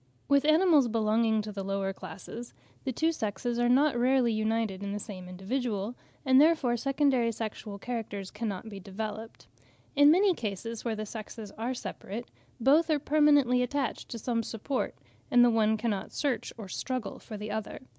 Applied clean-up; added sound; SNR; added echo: none; none; none; none.